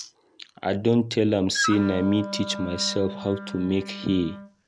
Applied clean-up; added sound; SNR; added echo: none; Wind instrument, woodwind instrument; 8 dB; none.